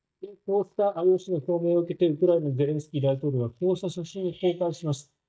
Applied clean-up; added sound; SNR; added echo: neural mask model DeepFilterNet 3.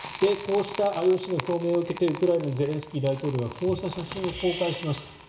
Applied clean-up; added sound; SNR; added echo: none; Crackle; 13 dB; reverberation time 0.6 s.